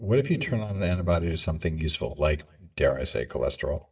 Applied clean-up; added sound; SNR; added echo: neural mask model DeepFilterNet 3.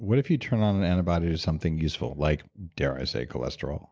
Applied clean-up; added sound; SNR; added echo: none; none; none; none.